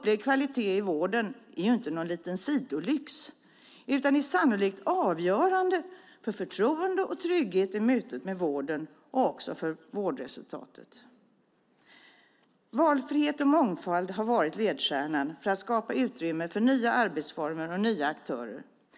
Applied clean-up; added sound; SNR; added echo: none; none; none; none.